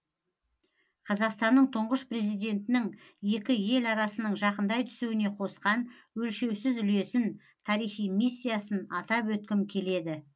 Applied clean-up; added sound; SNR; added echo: none; none; none; none.